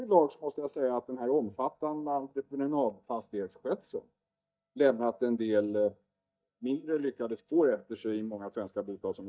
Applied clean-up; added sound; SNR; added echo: neural mask model DeepFilterNet 3.